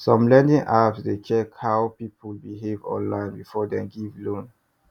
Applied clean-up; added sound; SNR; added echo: none; none; none; none.